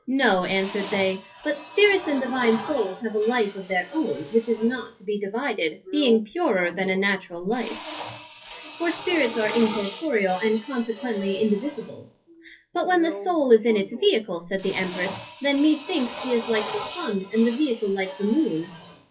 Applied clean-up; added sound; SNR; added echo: classical method WPE with log-MMSE.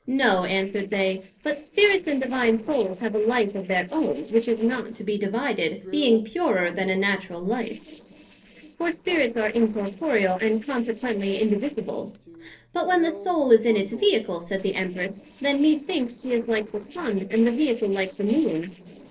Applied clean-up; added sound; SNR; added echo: neural separator model SepFormer DNS4.